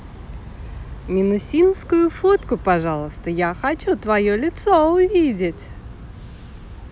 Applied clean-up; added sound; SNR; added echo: none; none; none; none.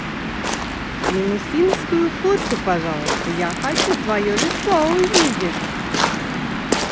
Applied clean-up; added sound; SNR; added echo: none; Waves, surf; 1 dB; none.